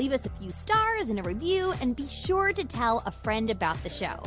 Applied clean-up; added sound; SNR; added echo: none; none; none; none.